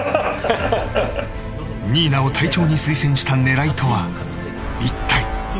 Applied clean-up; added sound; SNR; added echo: none; Water / Splash, splatter; 20 dB; none.